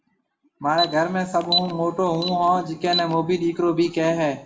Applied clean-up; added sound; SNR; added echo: none; Alarm; 9 dB; reverberation time 0.5 s.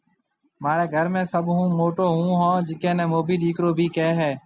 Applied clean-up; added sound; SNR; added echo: none; none; none; none.